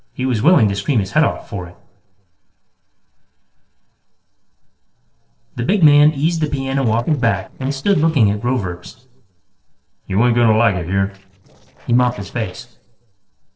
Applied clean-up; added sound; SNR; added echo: neural separator model SepFormer DNS4.